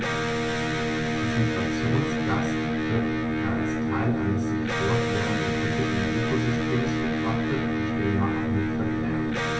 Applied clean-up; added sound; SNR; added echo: none; Electric guitar; -3 dB; reverberation time 0.2 s.